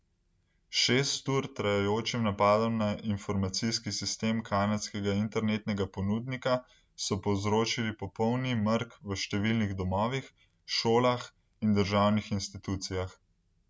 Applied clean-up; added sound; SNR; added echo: none; none; none; none.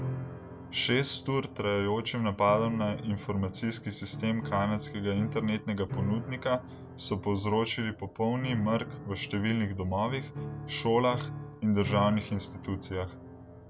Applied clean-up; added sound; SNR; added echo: none; Piano; 10 dB; none.